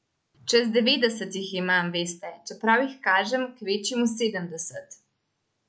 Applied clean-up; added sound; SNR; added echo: none; none; none; none.